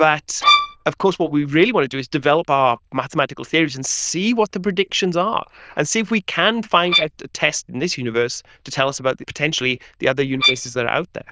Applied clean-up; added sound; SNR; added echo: neural diffusion model UNIVERSE++.